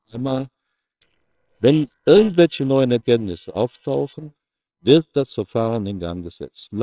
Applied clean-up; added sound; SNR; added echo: neural separator model SepFormer WHAMR!.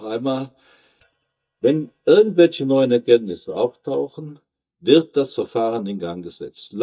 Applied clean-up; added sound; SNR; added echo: neural mask model DeepFilterNet 3.